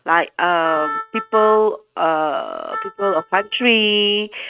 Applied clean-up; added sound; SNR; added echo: neural mask model RNNoise.